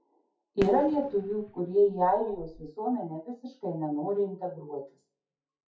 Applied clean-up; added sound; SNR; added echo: classical method WPE with log-MMSE.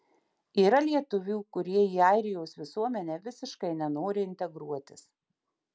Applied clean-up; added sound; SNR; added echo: none; none; none; none.